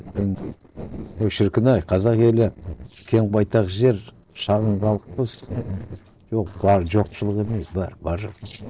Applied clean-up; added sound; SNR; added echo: neural separator model SepFormer DNS4.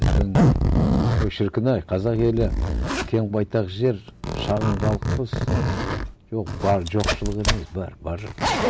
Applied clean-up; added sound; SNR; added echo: none; Zipper (clothing); -2 dB; none.